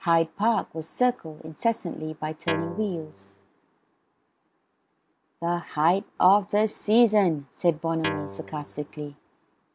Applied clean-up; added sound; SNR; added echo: none; Guitar; 8 dB; none.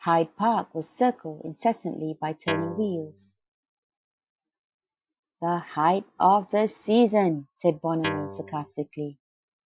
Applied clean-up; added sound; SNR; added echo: classical method Wiener filter.